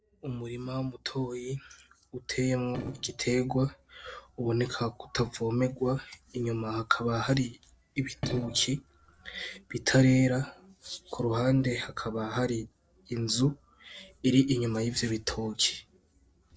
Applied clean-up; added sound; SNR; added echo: neural separator model SepFormer DNS4.